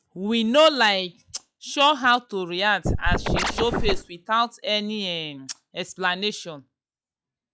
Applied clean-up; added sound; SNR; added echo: classical method log-MMSE.